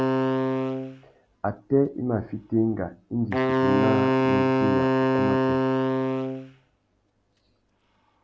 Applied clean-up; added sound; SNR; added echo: none; Wind instrument, woodwind instrument; -5 dB; none.